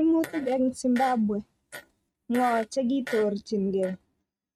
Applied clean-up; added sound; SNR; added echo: neural mask model RNNoise.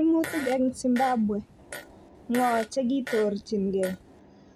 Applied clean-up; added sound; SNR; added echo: none; Fart; 14 dB; none.